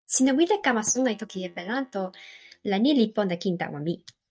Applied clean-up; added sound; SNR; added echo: neural mask model DeepFilterNet 3.